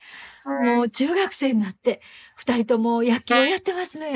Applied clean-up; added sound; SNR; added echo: neural mask model Resemble Enhance denoiser.